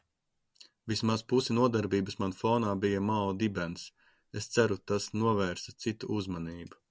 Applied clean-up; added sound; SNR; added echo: none; none; none; none.